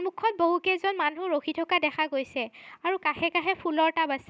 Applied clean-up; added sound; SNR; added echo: none; none; none; none.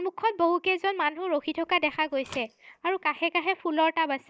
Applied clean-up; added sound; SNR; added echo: neural mask model DeepFilterNet 3.